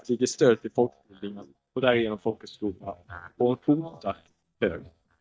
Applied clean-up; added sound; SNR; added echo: neural mask model DeepFilterNet 3.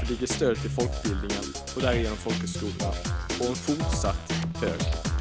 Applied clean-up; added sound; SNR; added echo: none; Drum kit; -2 dB; none.